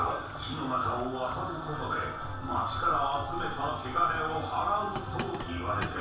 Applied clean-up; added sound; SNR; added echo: none; Boiling; 13 dB; reverberation time 0.7 s.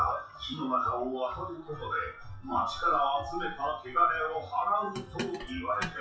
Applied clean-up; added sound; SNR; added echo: classical method WPE with log-MMSE.